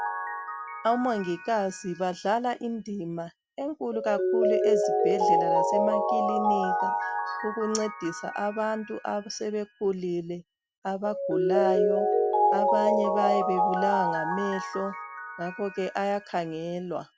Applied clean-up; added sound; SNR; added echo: none; Mallet percussion; -2 dB; none.